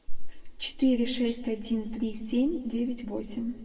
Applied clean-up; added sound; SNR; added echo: none; none; none; reverberation time 1.2 s.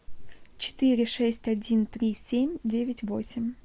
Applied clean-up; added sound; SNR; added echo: none; none; none; none.